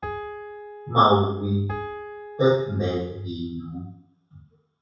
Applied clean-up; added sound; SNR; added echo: none; Piano; 12 dB; reverberation time 0.7 s.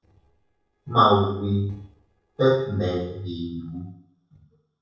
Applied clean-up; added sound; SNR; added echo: neural separator model SepFormer DNS4.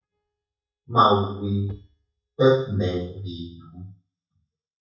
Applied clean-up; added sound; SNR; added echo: neural mask model DeepFilterNet 3.